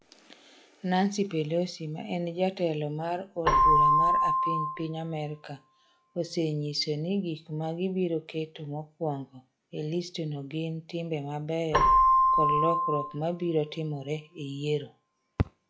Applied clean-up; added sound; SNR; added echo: classical method log-MMSE.